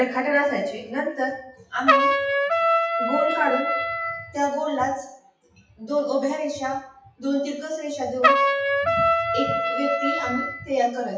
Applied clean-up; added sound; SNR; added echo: classical method WPE with log-MMSE.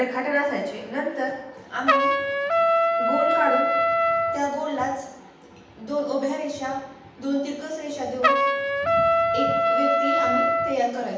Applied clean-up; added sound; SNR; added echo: none; Trumpet; -4 dB; reverberation time 0.9 s.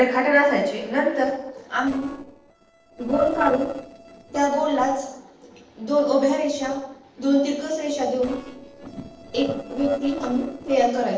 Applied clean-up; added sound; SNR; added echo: neural separator model SepFormer DNS4.